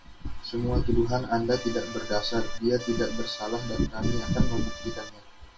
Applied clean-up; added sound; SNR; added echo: none; Accordion; 13 dB; reverberation time 0.1 s.